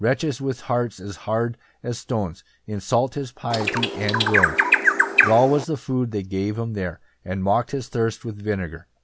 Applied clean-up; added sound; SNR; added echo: none; Bird; -4 dB; none.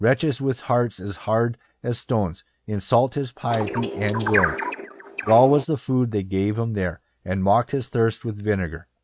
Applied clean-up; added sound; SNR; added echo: neural mask model RNNoise.